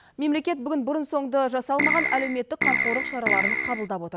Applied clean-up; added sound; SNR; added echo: none; Keyboard (musical); -2 dB; none.